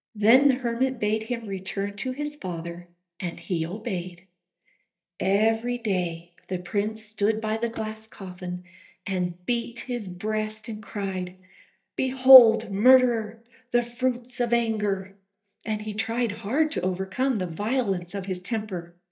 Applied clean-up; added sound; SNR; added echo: neural mask model DeepFilterNet 3.